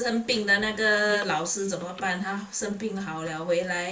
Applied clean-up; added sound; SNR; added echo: neural mask model Resemble Enhance denoiser.